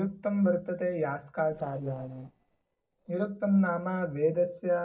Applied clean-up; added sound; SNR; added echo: neural separator model SepFormer DNS4.